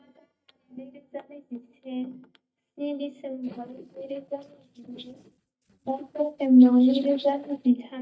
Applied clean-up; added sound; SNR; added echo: neural mask model DeepFilterNet 3.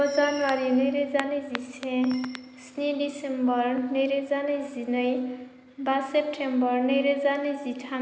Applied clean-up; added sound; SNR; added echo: none; none; none; none.